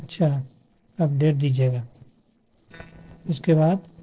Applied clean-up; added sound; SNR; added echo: neural separator model SepFormer DNS4.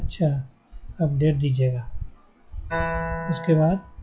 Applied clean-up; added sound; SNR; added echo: classical method log-MMSE.